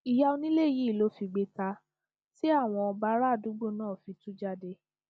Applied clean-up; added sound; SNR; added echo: none; none; none; none.